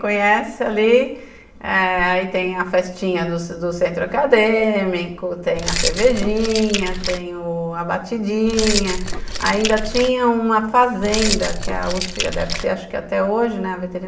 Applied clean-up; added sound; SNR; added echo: none; Keys jangling; 4 dB; reverberation time 0.6 s.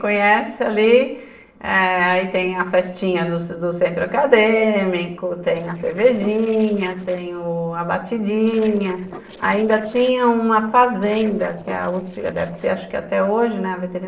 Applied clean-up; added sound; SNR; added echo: neural separator model SepFormer DNS4.